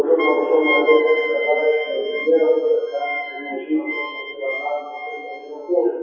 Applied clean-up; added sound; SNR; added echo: classical method WPE with log-MMSE.